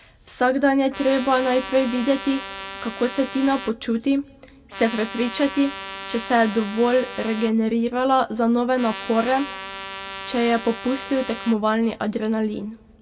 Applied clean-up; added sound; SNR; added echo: none; Trumpet; 12 dB; reverberation time 2.0 s.